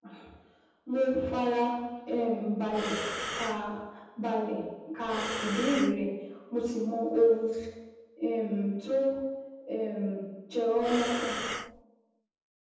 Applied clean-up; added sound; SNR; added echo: none; Breathing; 5 dB; reverberation time 1.1 s.